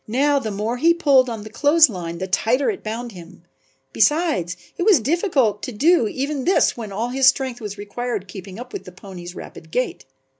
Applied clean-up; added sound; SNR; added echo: none; none; none; none.